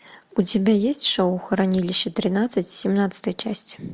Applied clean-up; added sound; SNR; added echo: none; none; none; none.